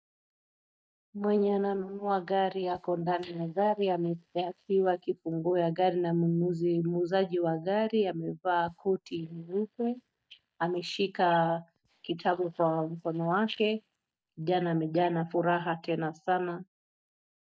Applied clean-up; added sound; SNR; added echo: neural mask model DeepFilterNet 3.